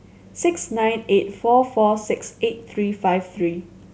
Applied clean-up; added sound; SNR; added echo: none; none; none; none.